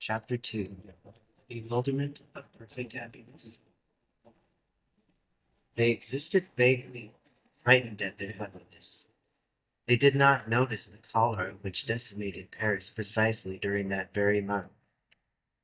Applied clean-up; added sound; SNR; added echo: neural mask model DeepFilterNet 3.